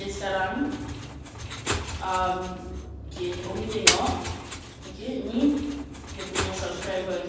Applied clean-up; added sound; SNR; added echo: none; Engine; 3 dB; reverberation time 1.2 s.